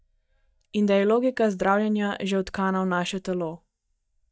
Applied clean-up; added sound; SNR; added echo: neural mask model DeepFilterNet 3.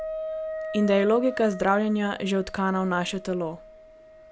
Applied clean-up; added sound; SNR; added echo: none; Wind instrument, woodwind instrument; 11 dB; none.